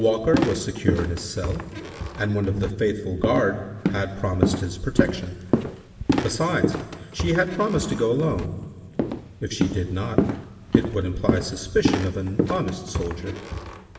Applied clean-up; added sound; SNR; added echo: none; Walk, footsteps; 1 dB; reverberation time 2.7 s.